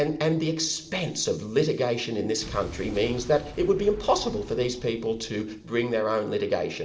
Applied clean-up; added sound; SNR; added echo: none; Explosion; 18 dB; reverberation time 2.6 s.